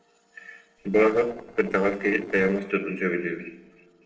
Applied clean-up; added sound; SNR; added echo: neural separator model SepFormer DNS4.